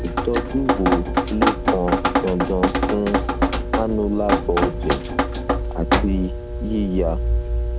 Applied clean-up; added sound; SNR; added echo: none; Drip; -3 dB; none.